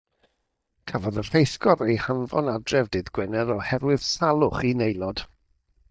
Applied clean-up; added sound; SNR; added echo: neural mask model DeepFilterNet 3.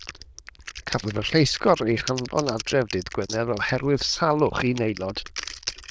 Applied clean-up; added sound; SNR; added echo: neural diffusion model UNIVERSE++.